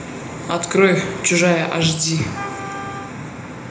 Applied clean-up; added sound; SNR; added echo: none; Wind instrument, woodwind instrument; 14 dB; reverberation time 0.7 s.